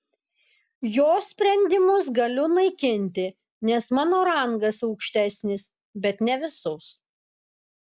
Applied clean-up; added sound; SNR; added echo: none; none; none; none.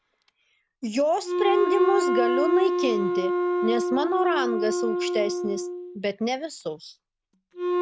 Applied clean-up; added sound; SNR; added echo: none; Wind instrument, woodwind instrument; -1 dB; none.